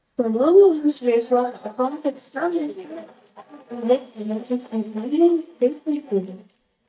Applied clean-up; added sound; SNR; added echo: neural mask model DeepFilterNet 3.